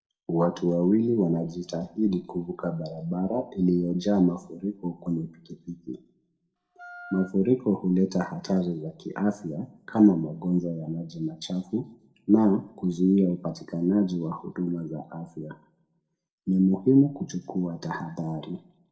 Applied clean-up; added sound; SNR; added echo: none; Wind instrument, woodwind instrument; 18 dB; reverberation time 0.6 s.